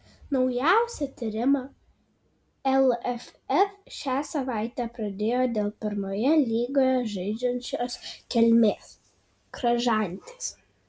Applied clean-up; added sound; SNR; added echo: none; none; none; none.